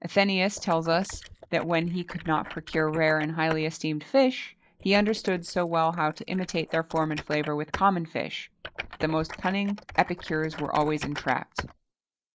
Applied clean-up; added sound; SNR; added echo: neural mask model Resemble Enhance denoiser.